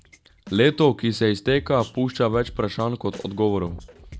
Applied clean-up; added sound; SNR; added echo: none; Drum kit; 19 dB; none.